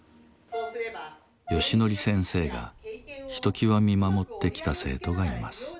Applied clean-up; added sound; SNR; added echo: none; Brass instrument; 14 dB; none.